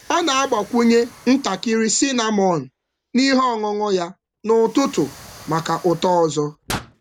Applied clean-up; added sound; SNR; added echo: none; Explosion; 20 dB; none.